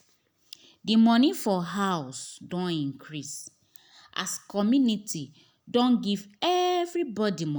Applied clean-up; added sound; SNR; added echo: none; none; none; none.